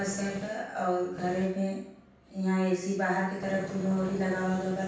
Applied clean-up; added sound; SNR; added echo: none; Tools; 15 dB; reverberation time 0.7 s.